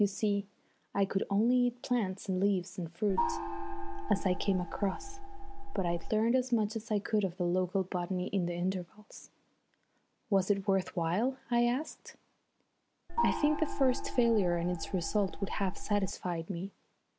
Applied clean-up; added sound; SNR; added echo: none; Gong; 2 dB; none.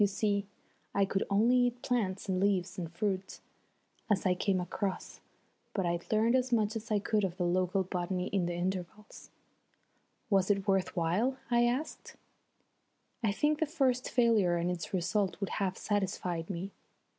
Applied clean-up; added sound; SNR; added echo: none; none; none; none.